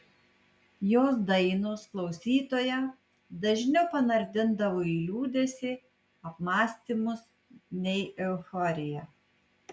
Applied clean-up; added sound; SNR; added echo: none; none; none; none.